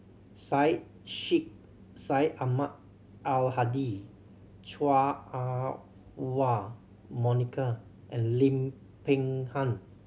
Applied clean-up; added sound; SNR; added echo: none; none; none; none.